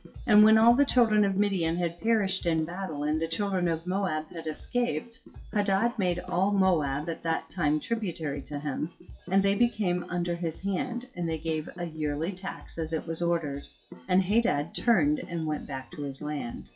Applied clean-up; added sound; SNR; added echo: classical method WPE with log-MMSE.